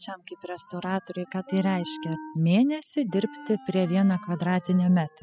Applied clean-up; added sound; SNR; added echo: classical method spectral subtraction.